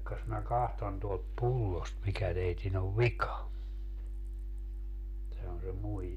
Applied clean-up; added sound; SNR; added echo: none; none; none; none.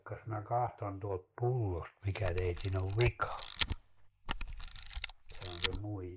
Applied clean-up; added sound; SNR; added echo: neural mask model Resemble Enhance denoiser.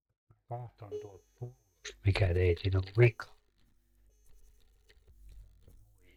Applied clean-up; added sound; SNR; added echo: neural mask model DeepFilterNet 3.